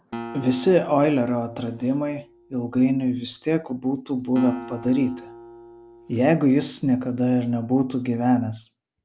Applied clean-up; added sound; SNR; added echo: none; Acoustic guitar; 18 dB; none.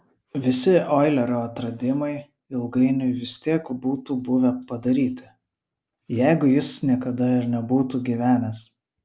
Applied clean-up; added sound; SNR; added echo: none; none; none; none.